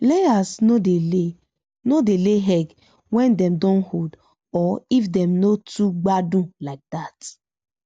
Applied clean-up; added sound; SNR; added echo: none; none; none; none.